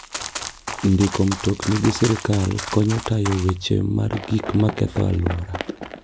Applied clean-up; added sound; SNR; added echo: none; Run; 10 dB; none.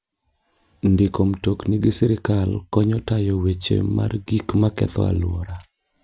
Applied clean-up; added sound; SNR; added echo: none; none; none; none.